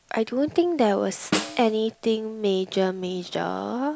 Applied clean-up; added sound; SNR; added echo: none; Snare drum; 9 dB; none.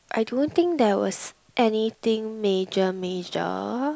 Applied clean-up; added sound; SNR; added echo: none; none; none; none.